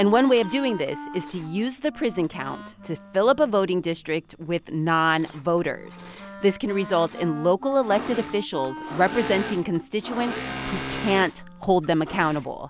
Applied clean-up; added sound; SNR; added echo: none; Engine / Mechanisms + Wind instrument, woodwind instrument; 12 dB; none.